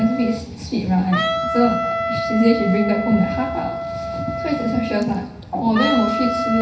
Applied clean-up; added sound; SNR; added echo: none; Wind instrument, woodwind instrument; 4 dB; reverberation time 0.9 s.